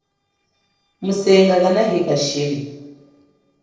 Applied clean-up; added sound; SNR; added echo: neural separator model SepFormer DNS4.